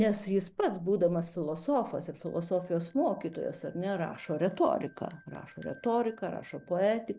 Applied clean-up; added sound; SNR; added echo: none; Bell; 16 dB; none.